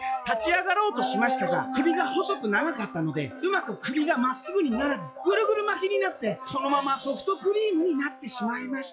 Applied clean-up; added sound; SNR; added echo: classical method log-MMSE.